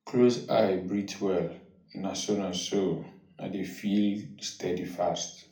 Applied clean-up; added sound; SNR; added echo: none; none; none; reverberation time 0.4 s.